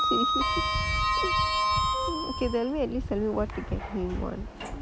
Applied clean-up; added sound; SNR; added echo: none; Sliding door; -1 dB; none.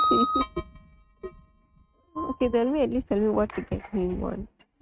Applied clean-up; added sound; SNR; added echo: neural mask model RNNoise.